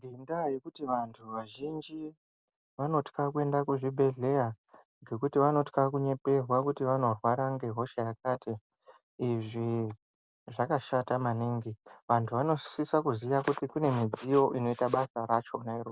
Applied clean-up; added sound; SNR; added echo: none; none; none; none.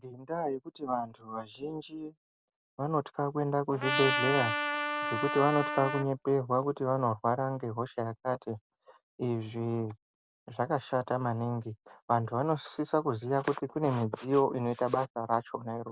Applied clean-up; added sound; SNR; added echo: none; Trumpet; 1 dB; none.